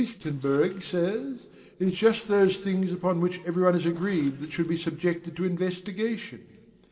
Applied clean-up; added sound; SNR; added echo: neural separator model SepFormer DNS4.